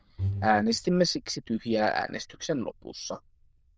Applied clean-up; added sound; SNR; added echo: neural diffusion model UNIVERSE++.